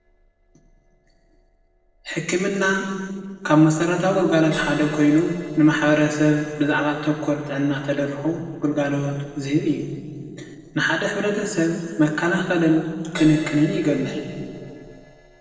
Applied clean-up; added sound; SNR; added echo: neural separator model SepFormer DNS4.